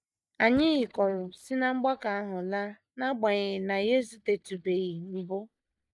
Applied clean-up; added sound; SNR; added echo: neural mask model DeepFilterNet 3.